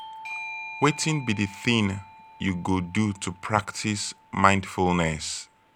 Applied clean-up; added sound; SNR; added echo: none; Bell / Doorbell; 16 dB; none.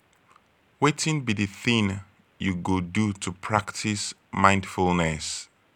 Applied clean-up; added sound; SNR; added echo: none; none; none; none.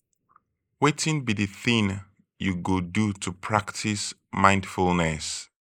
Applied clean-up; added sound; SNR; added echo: neural mask model Resemble Enhance denoiser.